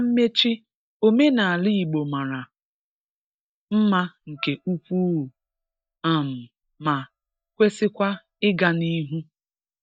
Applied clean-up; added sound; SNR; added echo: neural mask model DeepFilterNet 3.